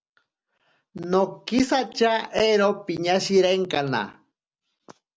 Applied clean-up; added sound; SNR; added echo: none; none; none; none.